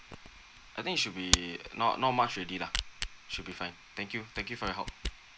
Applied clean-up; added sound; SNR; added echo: none; Camera; 4 dB; none.